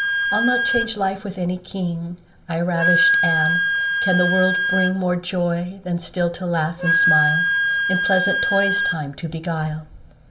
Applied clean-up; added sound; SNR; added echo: none; Wind instrument, woodwind instrument; -1 dB; reverberation time 0.4 s.